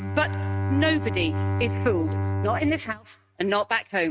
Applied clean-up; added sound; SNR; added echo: neural mask model RNNoise.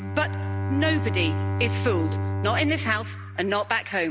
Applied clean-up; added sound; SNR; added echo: none; Bowed string instrument; 1 dB; none.